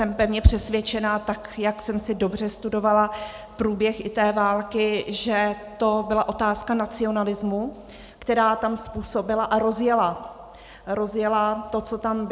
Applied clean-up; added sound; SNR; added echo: none; none; none; none.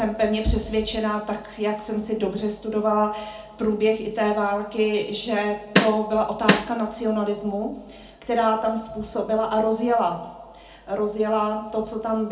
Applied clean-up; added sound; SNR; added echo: none; Snare drum; -2 dB; reverberation time 0.4 s.